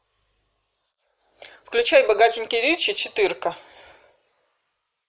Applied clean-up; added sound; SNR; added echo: neural mask model Resemble Enhance denoiser.